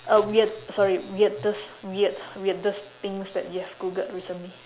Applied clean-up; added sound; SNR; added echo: none; none; none; none.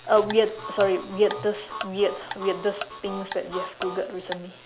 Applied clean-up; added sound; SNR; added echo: none; Tick-tock + Harmonica; 12 dB; none.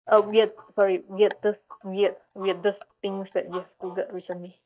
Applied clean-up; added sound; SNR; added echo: neural mask model DeepFilterNet 3.